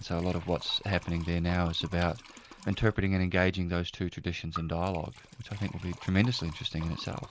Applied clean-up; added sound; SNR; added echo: none; Liquid; 18 dB; none.